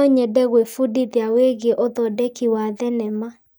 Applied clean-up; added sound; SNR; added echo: neural mask model DeepFilterNet 3.